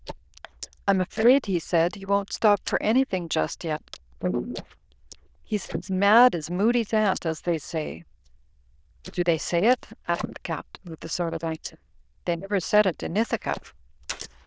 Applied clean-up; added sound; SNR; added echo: neural diffusion model UNIVERSE++.